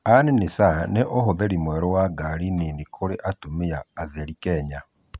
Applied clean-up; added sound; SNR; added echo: none; none; none; none.